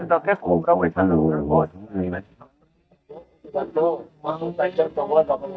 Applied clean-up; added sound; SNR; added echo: neural mask model DeepFilterNet 3.